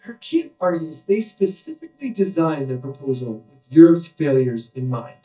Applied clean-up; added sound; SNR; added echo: neural mask model DeepFilterNet 3.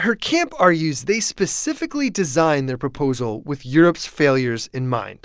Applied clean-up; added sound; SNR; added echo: none; none; none; none.